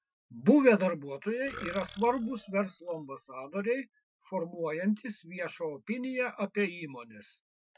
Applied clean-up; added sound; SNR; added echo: classical method Wiener filter.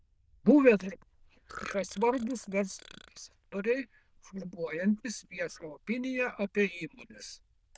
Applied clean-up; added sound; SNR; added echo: neural diffusion model UNIVERSE++.